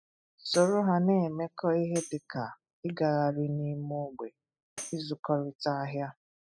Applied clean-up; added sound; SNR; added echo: classical method spectral subtraction.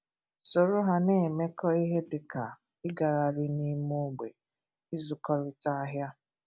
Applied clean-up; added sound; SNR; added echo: none; none; none; none.